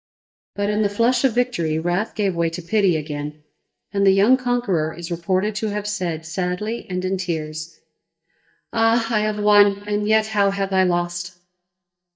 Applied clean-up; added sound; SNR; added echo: neural mask model DeepFilterNet 3.